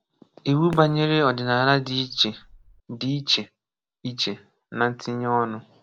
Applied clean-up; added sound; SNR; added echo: none; Fireworks; 20 dB; none.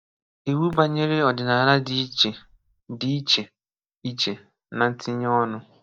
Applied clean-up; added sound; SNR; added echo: neural mask model DeepFilterNet 3.